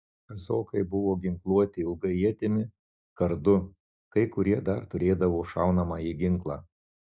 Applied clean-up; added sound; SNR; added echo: none; none; none; none.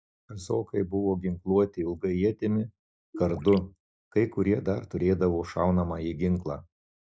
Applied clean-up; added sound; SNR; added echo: none; Gurgling; 13 dB; none.